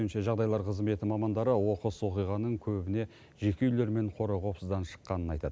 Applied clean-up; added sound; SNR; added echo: none; none; none; none.